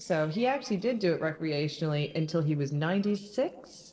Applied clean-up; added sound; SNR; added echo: neural separator model SepFormer DNS4.